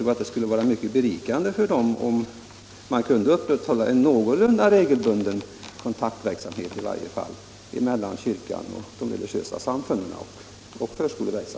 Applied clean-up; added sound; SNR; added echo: none; none; none; none.